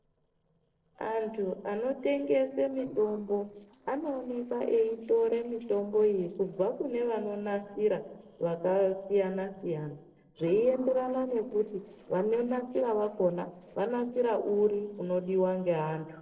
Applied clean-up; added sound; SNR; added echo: neural separator model SepFormer DNS4.